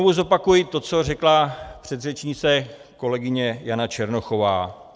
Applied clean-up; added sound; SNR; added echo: none; none; none; none.